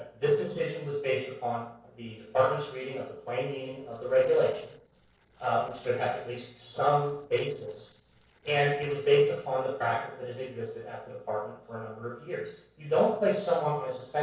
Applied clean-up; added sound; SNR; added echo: neural separator model SepFormer DNS4.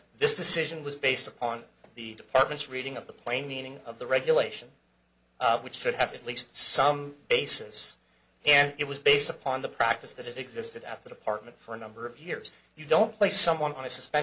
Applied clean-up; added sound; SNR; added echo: none; none; none; none.